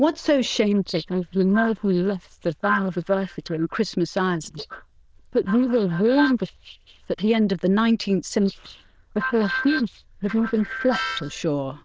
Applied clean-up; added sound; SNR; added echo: neural diffusion model UNIVERSE++.